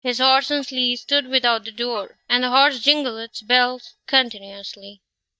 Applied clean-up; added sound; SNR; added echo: neural mask model DeepFilterNet 3.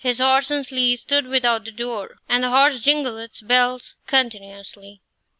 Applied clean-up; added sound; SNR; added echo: none; none; none; none.